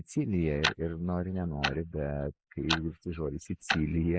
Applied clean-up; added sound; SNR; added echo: neural mask model Resemble Enhance denoiser.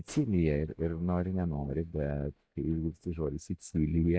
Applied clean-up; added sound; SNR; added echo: neural mask model DeepFilterNet 3.